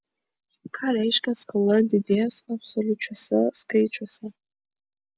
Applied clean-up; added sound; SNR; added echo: none; none; none; none.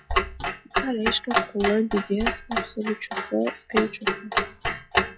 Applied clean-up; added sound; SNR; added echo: classical method log-MMSE.